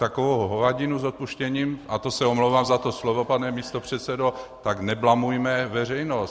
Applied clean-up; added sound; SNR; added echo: none; none; none; none.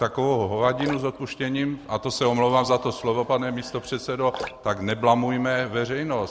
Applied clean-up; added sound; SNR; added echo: none; Drip; 17 dB; none.